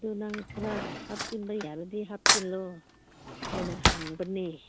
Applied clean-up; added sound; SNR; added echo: none; Cutlery, silverware / Drawer open or close; -4 dB; none.